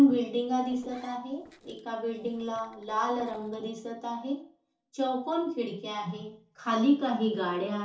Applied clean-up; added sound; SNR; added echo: neural separator model SepFormer DNS4.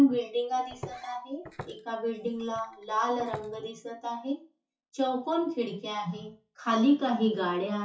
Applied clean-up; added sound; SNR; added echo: classical method WPE with log-MMSE.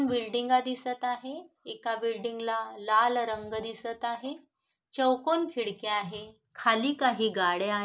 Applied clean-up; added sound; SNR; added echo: none; none; none; none.